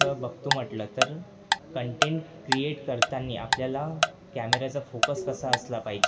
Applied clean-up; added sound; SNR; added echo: none; Tick-tock; -2 dB; reverberation time 2.4 s.